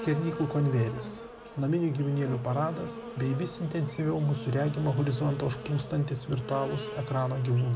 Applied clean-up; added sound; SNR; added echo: none; Buzz; 11 dB; none.